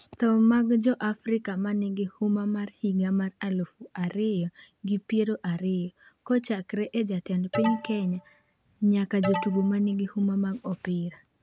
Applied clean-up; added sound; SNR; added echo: none; Alarm; 8 dB; none.